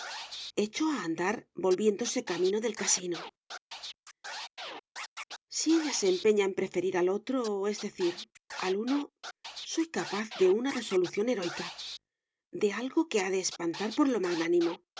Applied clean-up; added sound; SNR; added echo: none; Scratching (performance technique); 14 dB; none.